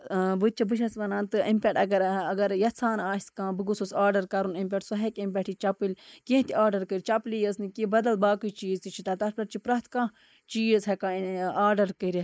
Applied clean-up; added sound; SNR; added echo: neural mask model Resemble Enhance denoiser.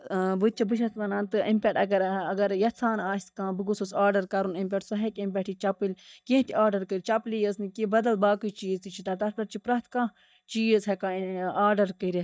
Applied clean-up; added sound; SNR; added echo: neural mask model DeepFilterNet 3.